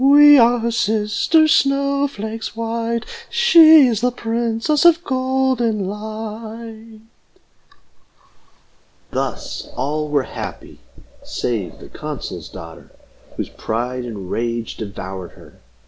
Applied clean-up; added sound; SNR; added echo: none; none; none; none.